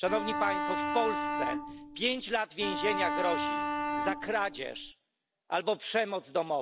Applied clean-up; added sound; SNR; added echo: none; Bowed string instrument; 1 dB; none.